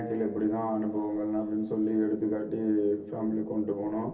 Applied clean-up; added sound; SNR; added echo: neural separator model SepFormer DNS4.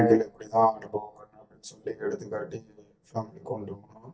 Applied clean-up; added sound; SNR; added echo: neural mask model DeepFilterNet 3.